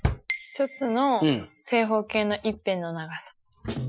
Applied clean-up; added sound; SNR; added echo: classical method Wiener filter.